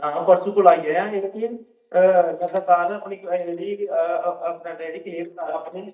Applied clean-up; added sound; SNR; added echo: neural mask model DeepFilterNet 3.